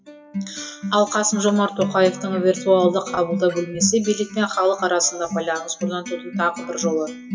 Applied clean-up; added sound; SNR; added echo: classical method WPE with log-MMSE.